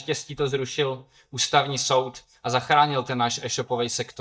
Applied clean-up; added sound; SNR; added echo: neural mask model DeepFilterNet 3.